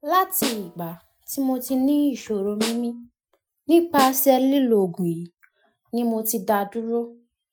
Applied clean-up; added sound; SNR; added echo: classical method Wiener filter.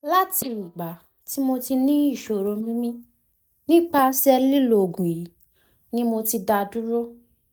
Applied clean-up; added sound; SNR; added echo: neural mask model DeepFilterNet 3.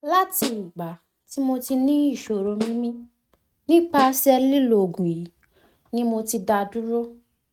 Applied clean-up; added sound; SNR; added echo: neural mask model RNNoise.